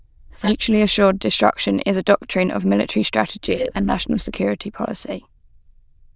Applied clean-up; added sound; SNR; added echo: neural diffusion model UNIVERSE++.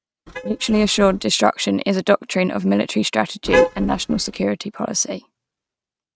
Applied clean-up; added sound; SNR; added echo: neural mask model RNNoise.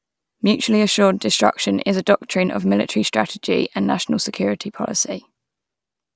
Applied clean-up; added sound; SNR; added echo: none; none; none; none.